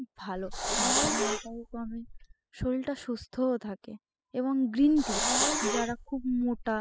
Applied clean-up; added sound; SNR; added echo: classical method spectral subtraction.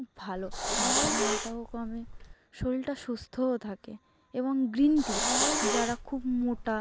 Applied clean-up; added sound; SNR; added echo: none; Hiss; -1 dB; none.